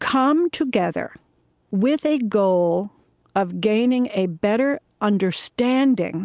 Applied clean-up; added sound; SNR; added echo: none; none; none; none.